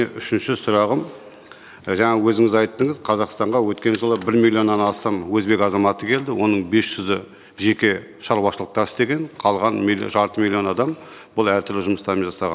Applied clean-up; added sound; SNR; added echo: none; none; none; none.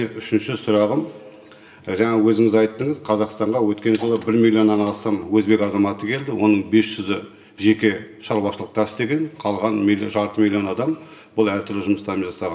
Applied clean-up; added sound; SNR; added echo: none; Whoosh, swoosh, swish; 18 dB; reverberation time 0.9 s.